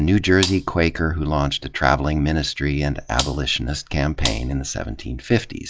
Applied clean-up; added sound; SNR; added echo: classical method log-MMSE.